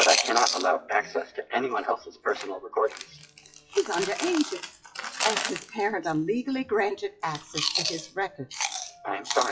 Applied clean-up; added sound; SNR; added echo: classical method WPE with log-MMSE.